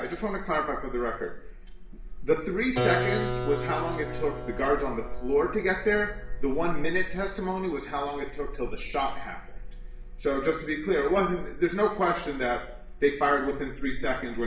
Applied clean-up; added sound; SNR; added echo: none; Keyboard (musical); 11 dB; reverberation time 0.5 s.